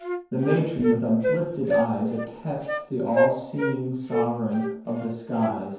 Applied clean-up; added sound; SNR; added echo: none; Wind instrument, woodwind instrument; 2 dB; reverberation time 0.9 s.